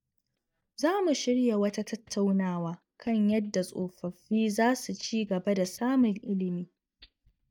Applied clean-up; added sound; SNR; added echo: neural mask model DeepFilterNet 3.